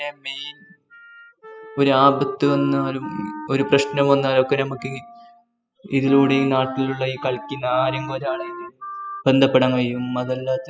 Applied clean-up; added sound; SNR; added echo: classical method spectral subtraction.